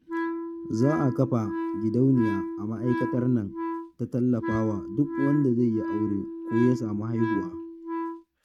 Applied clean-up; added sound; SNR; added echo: neural mask model RNNoise.